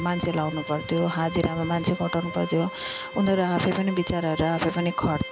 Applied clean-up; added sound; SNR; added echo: none; Organ; 10 dB; none.